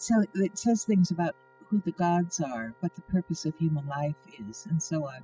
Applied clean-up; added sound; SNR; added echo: classical method spectral subtraction.